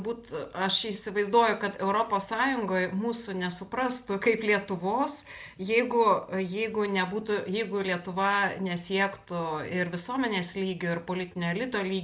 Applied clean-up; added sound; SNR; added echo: none; none; none; none.